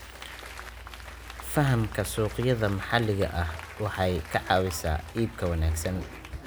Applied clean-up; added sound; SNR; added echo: none; Applause / Crowd; 15 dB; none.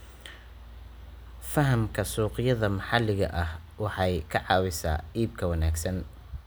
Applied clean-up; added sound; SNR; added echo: none; none; none; none.